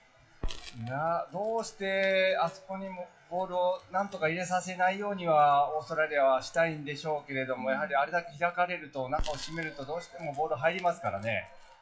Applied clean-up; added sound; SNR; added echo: classical method WPE with log-MMSE.